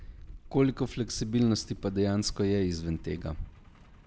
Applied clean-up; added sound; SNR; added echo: none; Truck; 17 dB; none.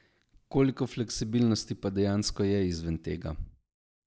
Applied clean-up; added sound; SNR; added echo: none; none; none; none.